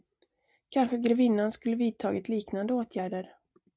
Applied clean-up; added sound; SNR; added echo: none; none; none; none.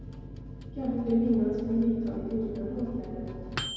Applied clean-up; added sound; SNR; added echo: none; Microwave oven; 9 dB; reverberation time 2.2 s.